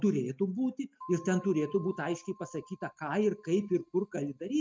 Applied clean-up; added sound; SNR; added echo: neural mask model RNNoise.